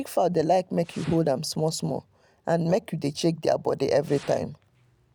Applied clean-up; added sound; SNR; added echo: none; Fire; 19 dB; none.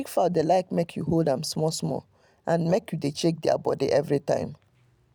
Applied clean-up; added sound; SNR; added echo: none; none; none; none.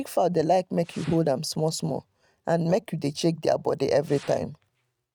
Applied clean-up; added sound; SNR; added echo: neural mask model RNNoise.